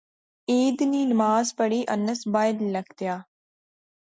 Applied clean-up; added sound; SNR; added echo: none; none; none; none.